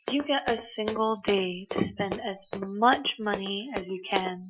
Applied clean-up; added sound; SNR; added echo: classical method Wiener filter.